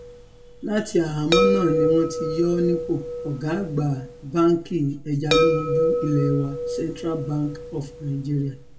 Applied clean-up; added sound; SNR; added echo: none; Chime; 2 dB; reverberation time 0.5 s.